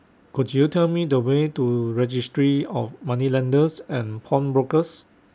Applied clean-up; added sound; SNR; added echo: none; none; none; none.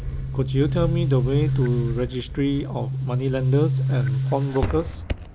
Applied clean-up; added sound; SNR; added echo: none; Boom; -1 dB; none.